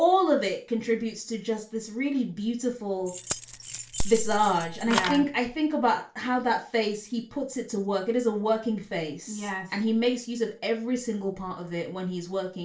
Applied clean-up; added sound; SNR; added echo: none; Keys jangling; 3 dB; reverberation time 0.3 s.